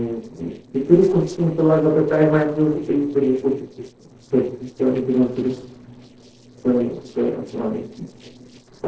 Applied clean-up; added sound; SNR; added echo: neural separator model SepFormer DNS4.